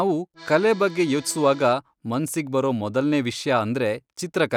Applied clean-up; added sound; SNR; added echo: none; Accordion; 20 dB; none.